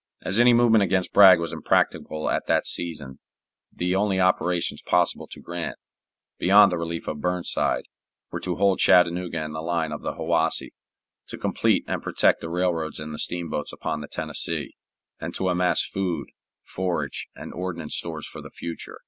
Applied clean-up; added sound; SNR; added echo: none; none; none; none.